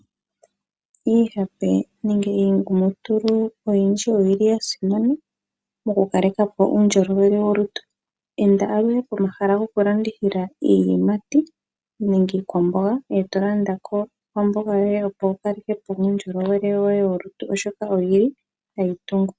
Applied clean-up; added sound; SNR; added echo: none; none; none; none.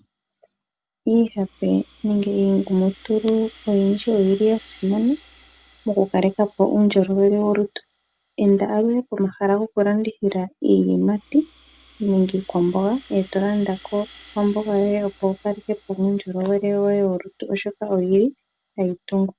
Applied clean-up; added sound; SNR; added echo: none; Rattle (instrument); 11 dB; none.